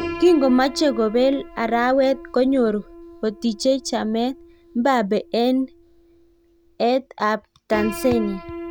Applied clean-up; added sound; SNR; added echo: none; Piano; 14 dB; none.